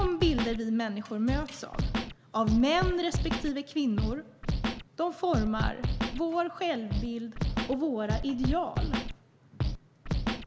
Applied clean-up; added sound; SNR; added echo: none; Scratching (performance technique); 2 dB; none.